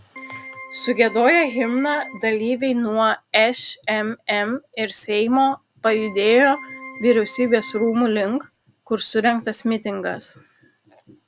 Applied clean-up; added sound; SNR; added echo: none; Keyboard (musical); 17 dB; none.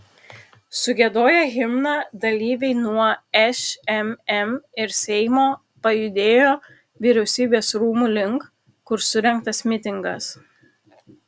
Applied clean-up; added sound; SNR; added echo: none; none; none; none.